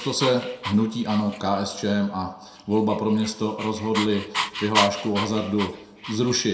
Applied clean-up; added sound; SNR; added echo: none; Dog; 8 dB; reverberation time 0.6 s.